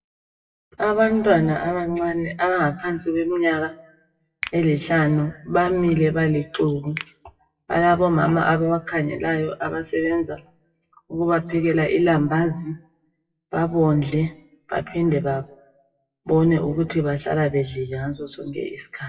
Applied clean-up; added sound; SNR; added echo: classical method WPE with log-MMSE.